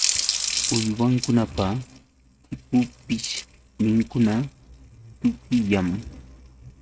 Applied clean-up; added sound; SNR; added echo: neural mask model RNNoise.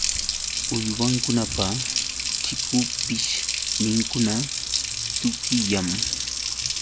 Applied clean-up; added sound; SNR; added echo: none; Water tap, faucet; -1 dB; none.